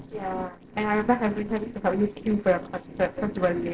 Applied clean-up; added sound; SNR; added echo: neural separator model SepFormer DNS4.